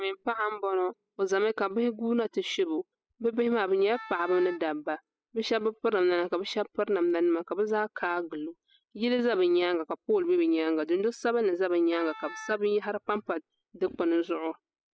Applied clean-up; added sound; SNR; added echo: classical method spectral subtraction.